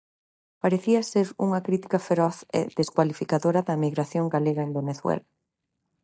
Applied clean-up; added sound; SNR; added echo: neural mask model DeepFilterNet 3.